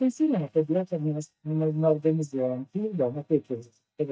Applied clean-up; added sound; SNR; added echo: neural mask model DeepFilterNet 3.